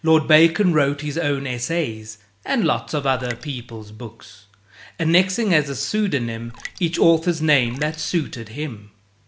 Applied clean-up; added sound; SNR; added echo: none; Raindrop; 18 dB; none.